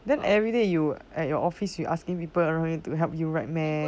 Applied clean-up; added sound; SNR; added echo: none; none; none; none.